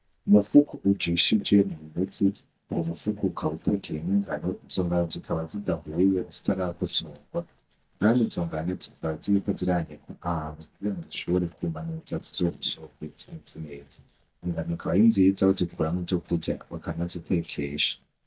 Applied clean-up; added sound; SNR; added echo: neural mask model DeepFilterNet 3.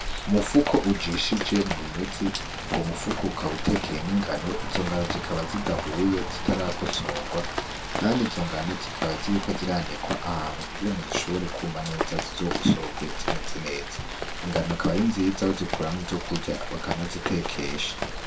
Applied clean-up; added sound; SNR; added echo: none; Rain; 4 dB; reverberation time 0.2 s.